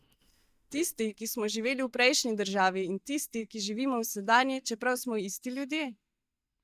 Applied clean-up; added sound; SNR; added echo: neural mask model DeepFilterNet 3.